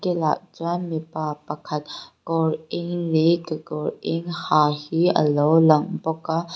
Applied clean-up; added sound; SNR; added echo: none; none; none; none.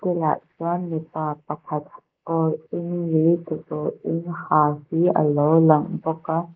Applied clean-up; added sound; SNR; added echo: neural mask model Resemble Enhance denoiser.